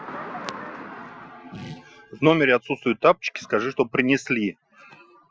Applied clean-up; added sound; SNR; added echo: classical method Wiener filter.